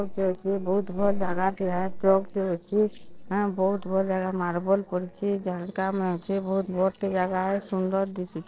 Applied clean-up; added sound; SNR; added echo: neural separator model SepFormer DNS4.